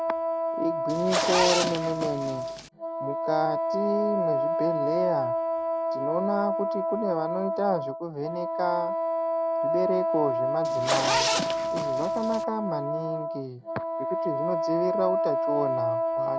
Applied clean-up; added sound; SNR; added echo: none; Wind instrument, woodwind instrument + Zipper (clothing); -4 dB; none.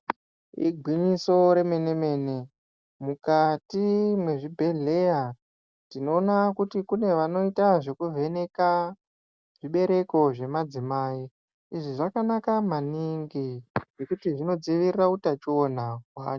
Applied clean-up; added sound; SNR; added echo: none; none; none; none.